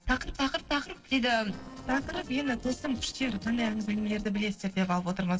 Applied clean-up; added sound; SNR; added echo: neural separator model SepFormer DNS4.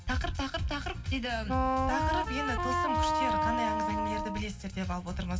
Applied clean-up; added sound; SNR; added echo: none; Wind instrument, woodwind instrument; -3 dB; reverberation time 2.1 s.